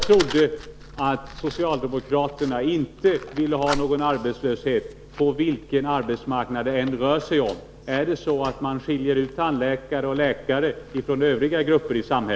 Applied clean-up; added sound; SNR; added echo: none; Fire; 16 dB; none.